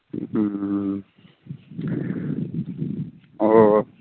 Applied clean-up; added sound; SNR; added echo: none; none; none; none.